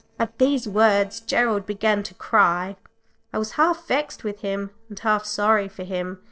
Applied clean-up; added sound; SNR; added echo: neural separator model SepFormer DNS4.